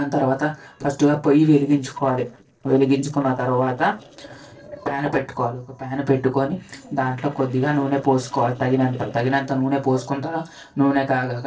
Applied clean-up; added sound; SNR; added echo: neural separator model SepFormer DNS4.